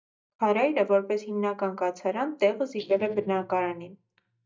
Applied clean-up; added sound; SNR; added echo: neural mask model DeepFilterNet 3.